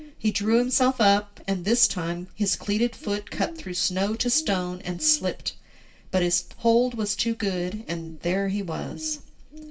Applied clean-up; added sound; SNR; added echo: none; Bird; 20 dB; reverberation time 0.2 s.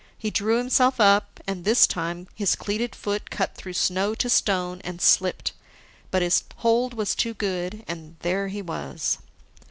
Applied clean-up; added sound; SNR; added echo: none; none; none; none.